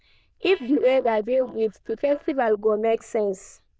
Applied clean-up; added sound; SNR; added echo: neural diffusion model UNIVERSE++.